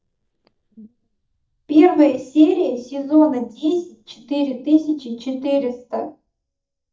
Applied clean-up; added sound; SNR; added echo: neural mask model DeepFilterNet 3.